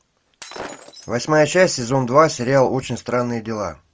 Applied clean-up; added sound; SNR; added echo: none; Shatter; 18 dB; none.